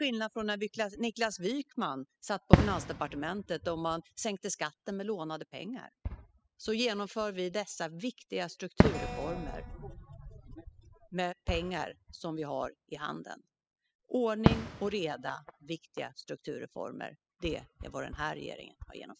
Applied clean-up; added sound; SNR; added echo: classical method spectral subtraction.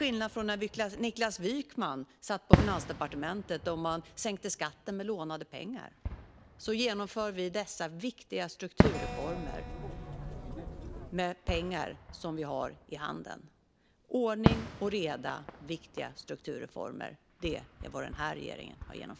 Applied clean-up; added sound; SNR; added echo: none; Keyboard (musical) + Fireworks; 0 dB; none.